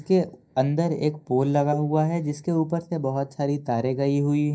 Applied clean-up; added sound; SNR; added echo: neural mask model DeepFilterNet 3.